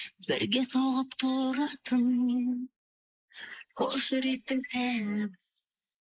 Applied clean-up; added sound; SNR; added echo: neural mask model Resemble Enhance denoiser.